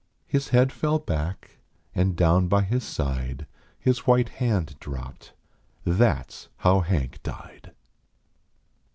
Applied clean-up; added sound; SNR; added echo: none; none; none; none.